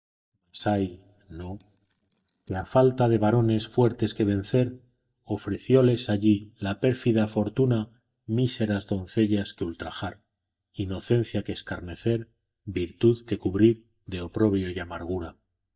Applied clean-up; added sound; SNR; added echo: neural mask model DeepFilterNet 3.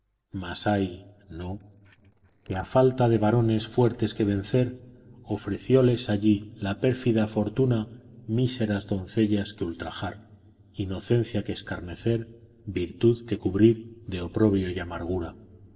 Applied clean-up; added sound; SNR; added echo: neural separator model SepFormer DNS4.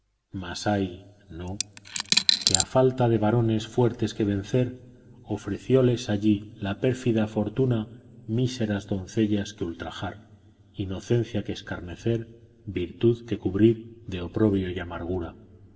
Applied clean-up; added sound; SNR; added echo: none; Coin (dropping); -1 dB; reverberation time 2.3 s.